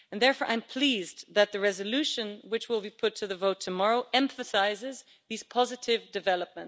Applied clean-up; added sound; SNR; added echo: none; none; none; none.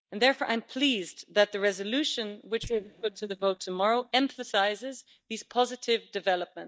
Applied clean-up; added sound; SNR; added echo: neural mask model DeepFilterNet 3.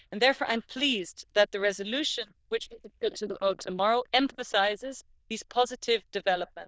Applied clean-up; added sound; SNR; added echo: neural diffusion model UNIVERSE++.